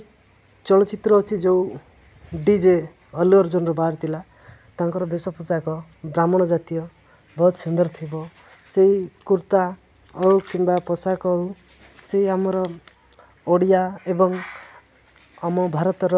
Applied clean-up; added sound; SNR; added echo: none; none; none; none.